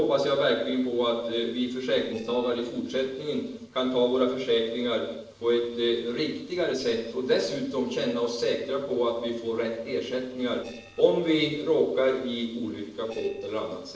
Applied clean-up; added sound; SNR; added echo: neural separator model SepFormer DNS4.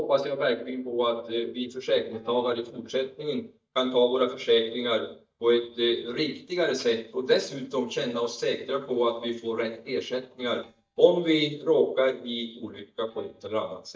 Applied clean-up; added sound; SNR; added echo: neural mask model DeepFilterNet 3.